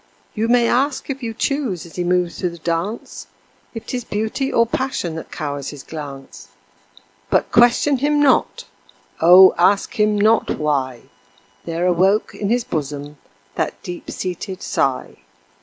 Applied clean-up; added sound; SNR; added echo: none; none; none; none.